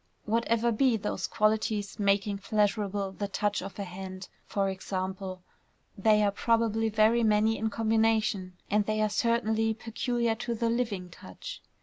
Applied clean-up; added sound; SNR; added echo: none; none; none; none.